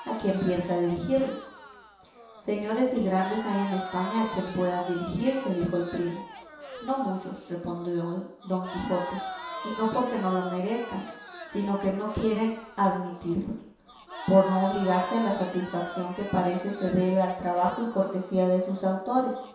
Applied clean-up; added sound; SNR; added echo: none; Crowd; 13 dB; reverberation time 0.7 s.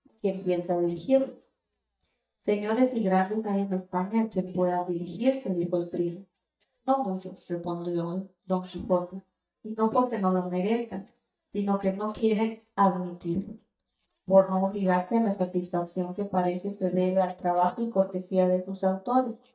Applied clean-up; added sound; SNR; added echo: neural mask model DeepFilterNet 3.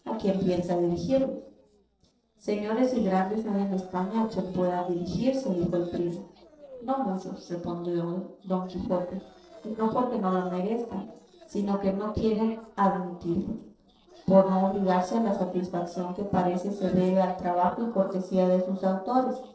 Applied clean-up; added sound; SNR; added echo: neural separator model SepFormer DNS4.